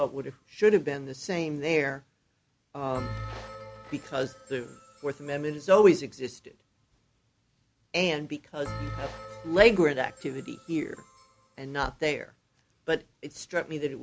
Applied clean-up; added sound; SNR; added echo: none; Bell; 17 dB; none.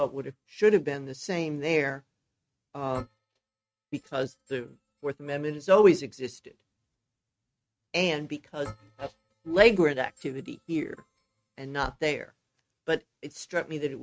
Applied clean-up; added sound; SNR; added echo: neural mask model RNNoise.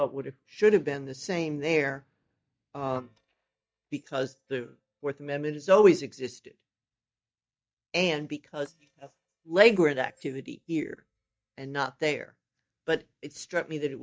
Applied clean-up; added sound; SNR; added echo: neural mask model DeepFilterNet 3.